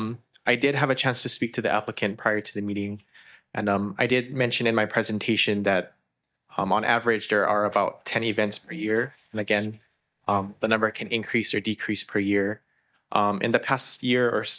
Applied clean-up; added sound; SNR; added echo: neural mask model DeepFilterNet 3.